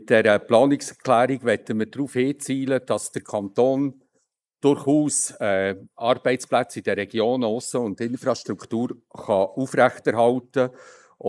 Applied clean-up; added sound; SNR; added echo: neural mask model Resemble Enhance denoiser.